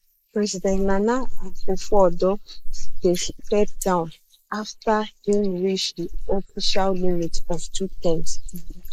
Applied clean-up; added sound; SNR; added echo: neural mask model Resemble Enhance denoiser.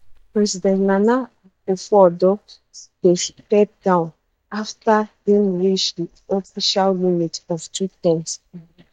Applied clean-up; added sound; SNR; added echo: neural mask model DeepFilterNet 3.